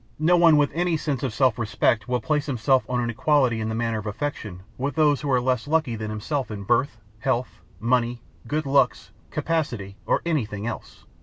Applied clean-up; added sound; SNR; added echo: none; none; none; none.